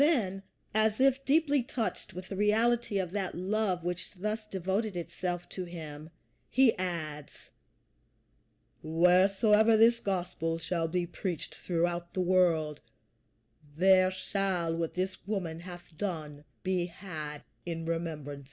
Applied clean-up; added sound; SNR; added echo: none; none; none; none.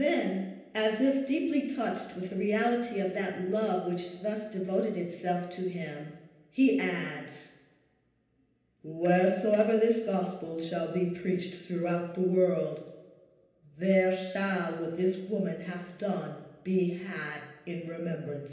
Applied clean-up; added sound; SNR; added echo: none; none; none; reverberation time 0.9 s.